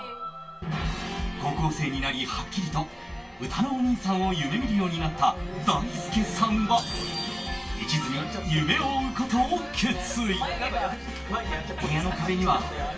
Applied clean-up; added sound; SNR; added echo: none; none; none; reverberation time 0.2 s.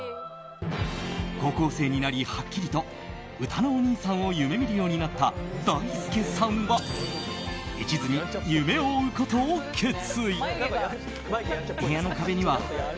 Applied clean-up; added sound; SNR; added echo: none; none; none; none.